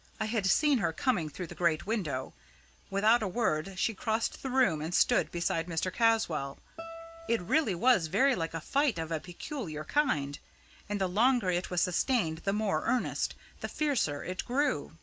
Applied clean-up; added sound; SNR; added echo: none; Guitar; 19 dB; none.